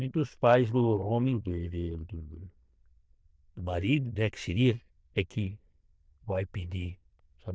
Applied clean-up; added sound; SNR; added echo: neural diffusion model UNIVERSE++.